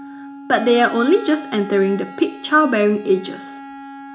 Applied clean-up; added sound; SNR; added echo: none; Wind instrument, woodwind instrument; 14 dB; reverberation time 0.4 s.